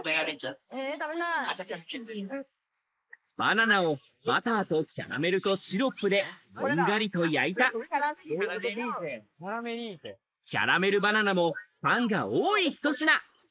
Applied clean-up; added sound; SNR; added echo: neural mask model Resemble Enhance denoiser.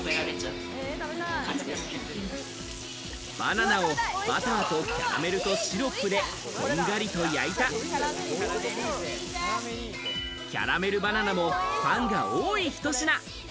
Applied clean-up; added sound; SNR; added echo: none; Guitar; 14 dB; none.